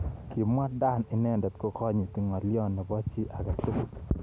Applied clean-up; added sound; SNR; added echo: none; none; none; none.